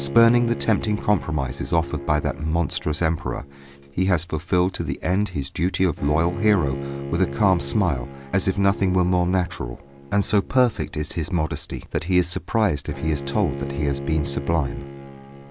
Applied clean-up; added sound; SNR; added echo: none; Bowed string instrument; 12 dB; none.